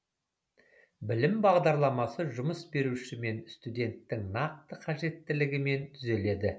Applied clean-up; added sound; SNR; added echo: none; none; none; none.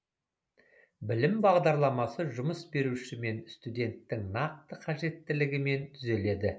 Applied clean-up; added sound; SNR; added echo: neural mask model Resemble Enhance denoiser.